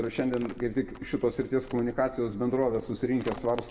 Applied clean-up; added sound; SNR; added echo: none; Livestock, farm animals, working animals; 17 dB; reverberation time 1.4 s.